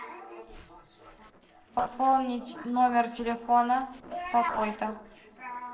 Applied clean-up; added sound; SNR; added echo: neural separator model SepFormer DNS4.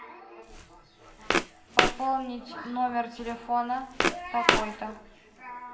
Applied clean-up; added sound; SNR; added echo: none; Walk, footsteps; -2 dB; reverberation time 0.6 s.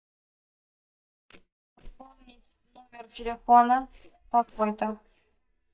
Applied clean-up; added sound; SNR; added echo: neural mask model DeepFilterNet 3.